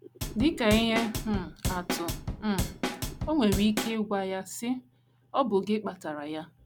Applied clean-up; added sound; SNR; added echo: none; Drum / Drum kit; 4 dB; none.